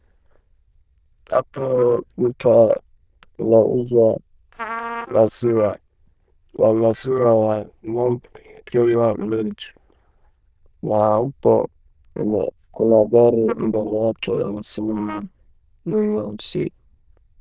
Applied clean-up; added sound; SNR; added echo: neural diffusion model UNIVERSE++.